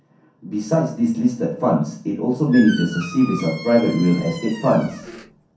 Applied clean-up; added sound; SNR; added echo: none; Squeak; 15 dB; reverberation time 0.6 s.